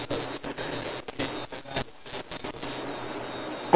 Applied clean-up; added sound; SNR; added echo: none; none; none; none.